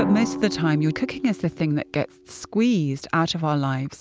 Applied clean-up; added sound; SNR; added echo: none; Drum; 10 dB; none.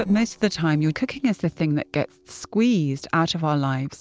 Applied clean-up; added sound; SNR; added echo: neural separator model SepFormer DNS4.